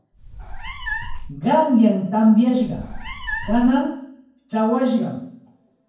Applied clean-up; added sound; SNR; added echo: none; Meow; 9 dB; reverberation time 0.9 s.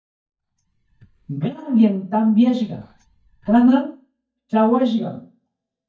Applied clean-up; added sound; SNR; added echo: neural mask model DeepFilterNet 3.